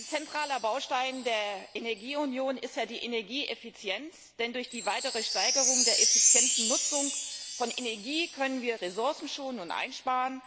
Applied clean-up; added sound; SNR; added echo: none; Wind chime; -1 dB; none.